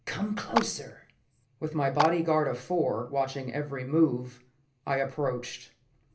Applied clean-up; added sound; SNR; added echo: none; Clapping; 7 dB; reverberation time 0.3 s.